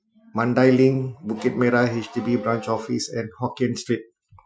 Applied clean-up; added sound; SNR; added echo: classical method Wiener filter.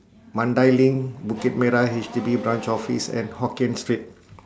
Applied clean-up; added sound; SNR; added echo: none; Race car, auto racing / Accelerating, revving, vroom; 18 dB; none.